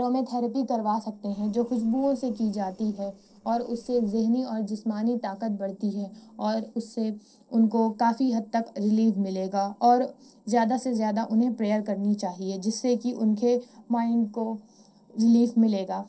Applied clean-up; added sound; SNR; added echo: neural separator model SepFormer DNS4.